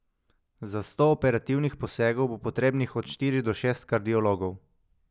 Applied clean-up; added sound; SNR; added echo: none; none; none; none.